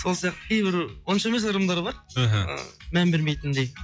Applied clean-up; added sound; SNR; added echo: classical method log-MMSE.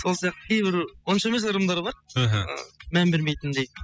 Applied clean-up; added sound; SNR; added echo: classical method spectral subtraction.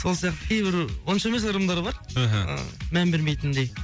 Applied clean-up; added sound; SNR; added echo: none; none; none; none.